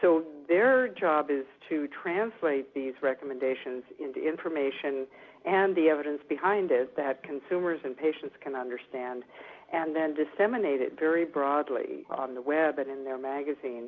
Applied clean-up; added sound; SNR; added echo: none; none; none; none.